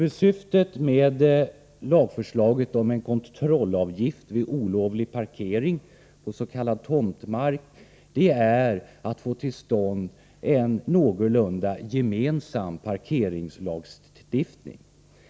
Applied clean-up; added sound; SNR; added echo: none; none; none; none.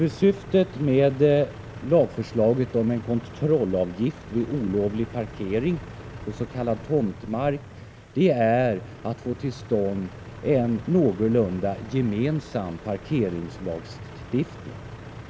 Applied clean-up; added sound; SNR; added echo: none; Truck + Truck; 15 dB; none.